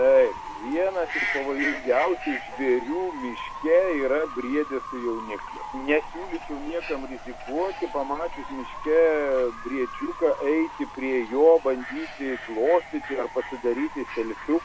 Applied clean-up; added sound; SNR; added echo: none; Bird / Fowl; 11 dB; none.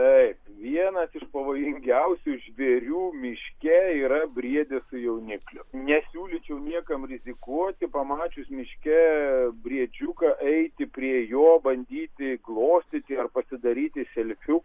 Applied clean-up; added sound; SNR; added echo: none; none; none; none.